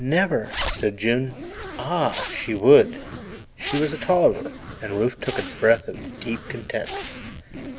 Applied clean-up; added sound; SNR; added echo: none; Zipper (clothing); 11 dB; none.